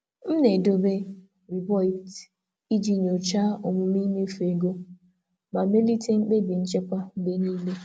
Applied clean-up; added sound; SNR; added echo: none; none; none; none.